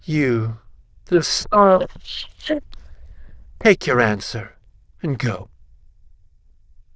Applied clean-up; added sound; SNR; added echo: neural diffusion model UNIVERSE++.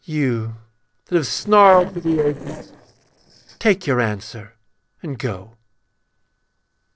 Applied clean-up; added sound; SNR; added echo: neural separator model SepFormer DNS4.